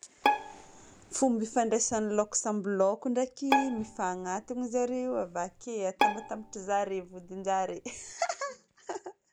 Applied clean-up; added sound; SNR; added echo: none; Bowed string instrument; 4 dB; none.